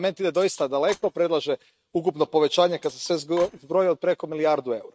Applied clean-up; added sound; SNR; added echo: neural mask model RNNoise.